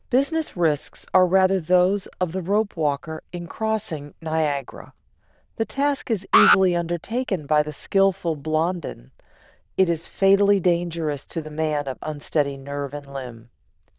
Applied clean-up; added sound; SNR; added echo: neural diffusion model UNIVERSE++.